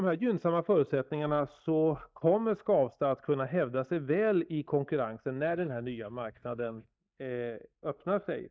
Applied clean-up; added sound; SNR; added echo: neural mask model DeepFilterNet 3.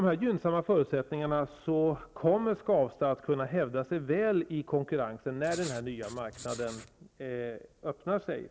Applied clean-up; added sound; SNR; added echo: none; Writing; 16 dB; none.